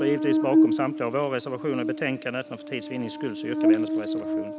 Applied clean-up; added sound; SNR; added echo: none; Buzz; -3 dB; none.